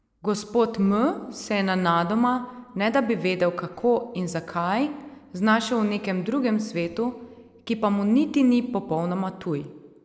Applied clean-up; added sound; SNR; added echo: neural separator model SepFormer DNS4.